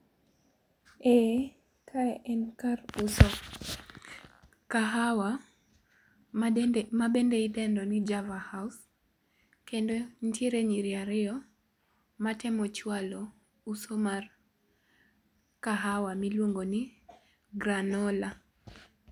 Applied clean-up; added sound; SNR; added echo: none; none; none; none.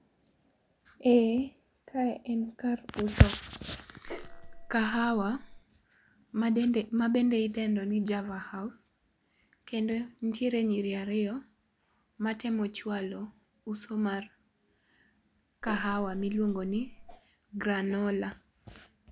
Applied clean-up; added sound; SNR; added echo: none; Gong; 12 dB; none.